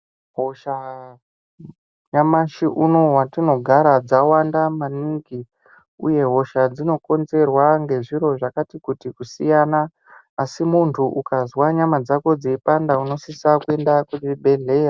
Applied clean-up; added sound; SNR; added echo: none; none; none; none.